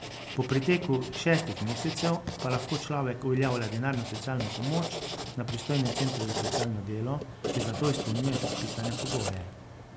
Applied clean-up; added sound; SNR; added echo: none; Writing; 6 dB; none.